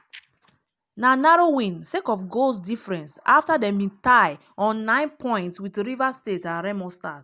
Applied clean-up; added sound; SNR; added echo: none; none; none; none.